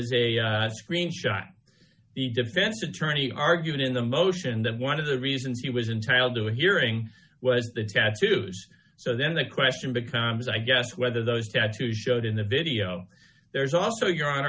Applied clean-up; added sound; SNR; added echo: none; none; none; none.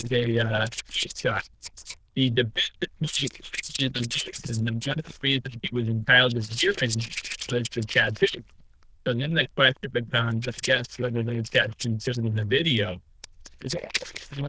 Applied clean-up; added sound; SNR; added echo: neural diffusion model UNIVERSE++.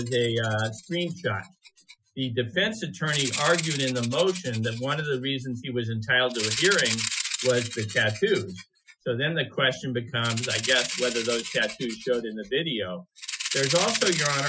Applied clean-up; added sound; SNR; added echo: classical method Wiener filter.